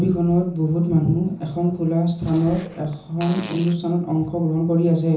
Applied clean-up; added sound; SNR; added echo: none; Fart; 18 dB; reverberation time 0.6 s.